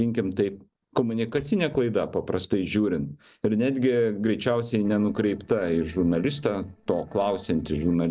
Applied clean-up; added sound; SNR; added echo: neural separator model SepFormer DNS4.